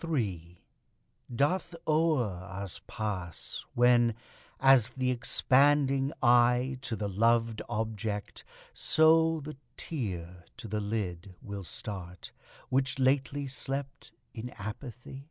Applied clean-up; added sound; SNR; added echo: none; none; none; none.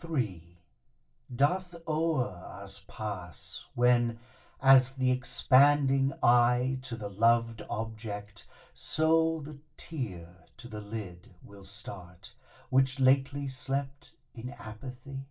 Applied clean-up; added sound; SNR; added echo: none; none; none; reverberation time 0.2 s.